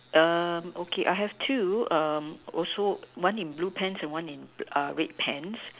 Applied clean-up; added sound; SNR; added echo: none; none; none; none.